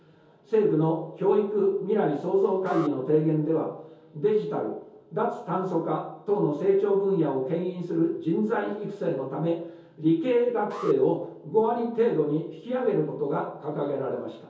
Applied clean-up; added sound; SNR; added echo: none; Alarm; 20 dB; reverberation time 0.6 s.